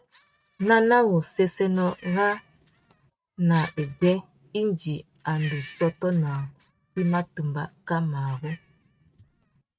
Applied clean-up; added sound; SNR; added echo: neural mask model RNNoise.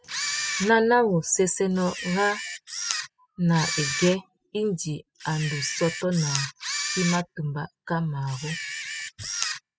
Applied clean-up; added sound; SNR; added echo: classical method spectral subtraction.